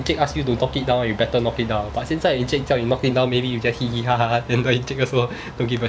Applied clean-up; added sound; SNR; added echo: none; none; none; none.